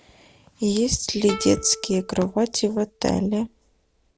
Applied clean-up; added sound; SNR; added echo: none; Plucked string instrument; 16 dB; none.